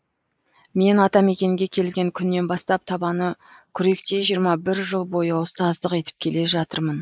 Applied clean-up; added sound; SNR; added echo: neural mask model Resemble Enhance denoiser.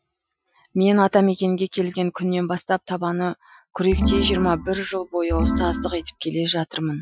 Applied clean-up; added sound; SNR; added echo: classical method Wiener filter.